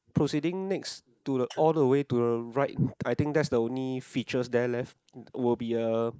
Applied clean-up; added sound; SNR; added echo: neural mask model Resemble Enhance denoiser.